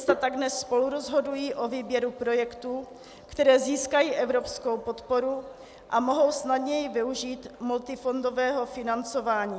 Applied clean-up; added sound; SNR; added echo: none; Hands; 18 dB; none.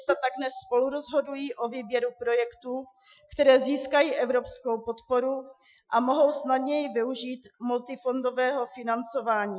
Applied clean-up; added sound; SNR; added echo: classical method Wiener filter.